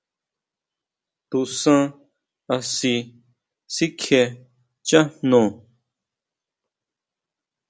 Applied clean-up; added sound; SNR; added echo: none; none; none; none.